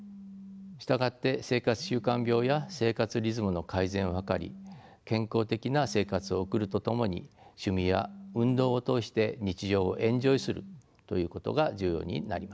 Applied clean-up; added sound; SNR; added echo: none; Telephone; 19 dB; none.